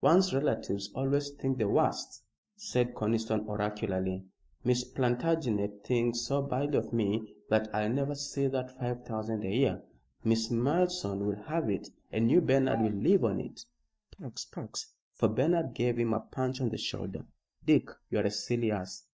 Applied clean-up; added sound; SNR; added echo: neural mask model DeepFilterNet 3.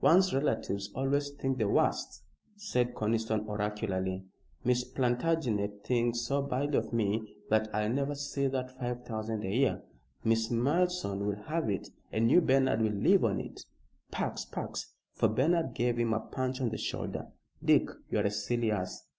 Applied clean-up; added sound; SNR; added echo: none; none; none; none.